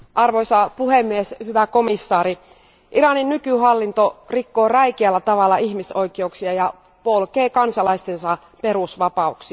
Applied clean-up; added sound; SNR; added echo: none; none; none; none.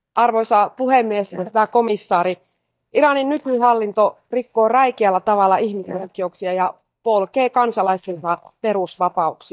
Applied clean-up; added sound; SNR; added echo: neural mask model DeepFilterNet 3.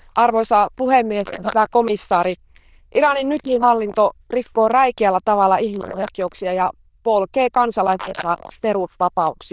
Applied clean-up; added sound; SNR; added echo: neural diffusion model UNIVERSE++.